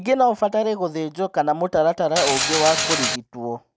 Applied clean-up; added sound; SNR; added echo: none; Mechanisms; 0 dB; none.